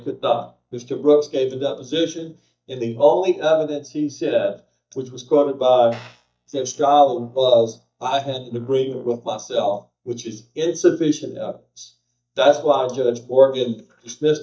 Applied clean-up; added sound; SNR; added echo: neural mask model DeepFilterNet 3.